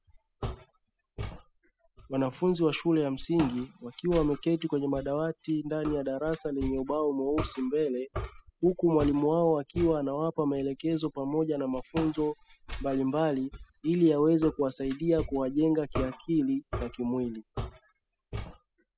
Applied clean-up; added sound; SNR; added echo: classical method spectral subtraction.